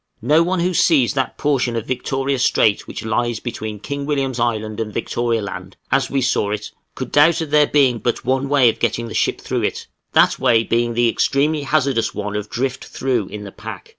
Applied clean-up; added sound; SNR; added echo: none; none; none; none.